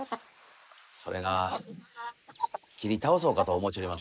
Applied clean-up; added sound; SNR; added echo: neural mask model Resemble Enhance denoiser.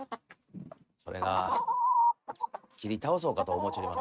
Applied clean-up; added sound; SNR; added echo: neural mask model RNNoise.